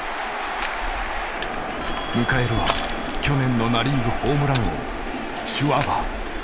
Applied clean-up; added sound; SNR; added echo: none; Crushing; 6 dB; none.